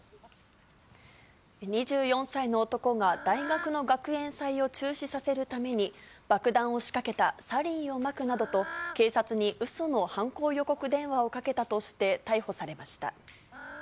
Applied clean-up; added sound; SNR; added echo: none; Bird / Fowl; 18 dB; none.